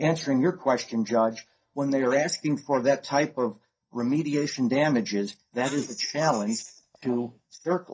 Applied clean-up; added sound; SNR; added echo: neural mask model DeepFilterNet 3.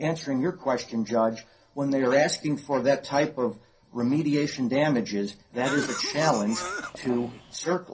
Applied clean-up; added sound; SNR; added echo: none; Cough; 8 dB; reverberation time 0.3 s.